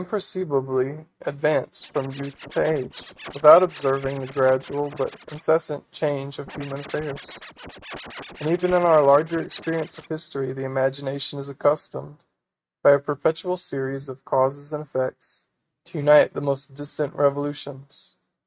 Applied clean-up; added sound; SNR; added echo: neural mask model RNNoise.